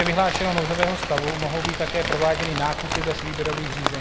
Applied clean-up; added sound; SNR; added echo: none; Rain; 2 dB; none.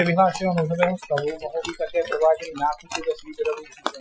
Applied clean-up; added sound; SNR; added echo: classical method Wiener filter.